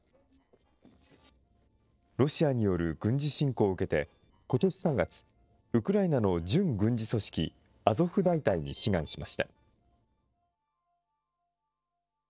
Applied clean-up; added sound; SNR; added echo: neural separator model SepFormer DNS4.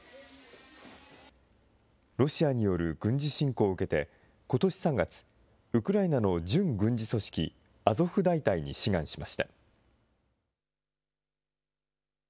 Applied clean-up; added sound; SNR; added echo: none; none; none; none.